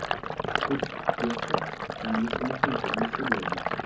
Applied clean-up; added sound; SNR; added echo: none; Sink (filling or washing); -4 dB; reverberation time 0.4 s.